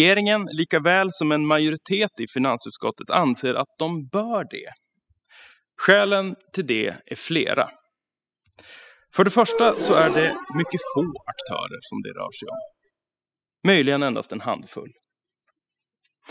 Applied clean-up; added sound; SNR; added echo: classical method spectral subtraction.